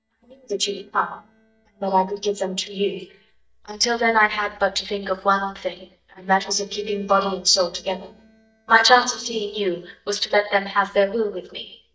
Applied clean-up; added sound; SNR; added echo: neural mask model DeepFilterNet 3.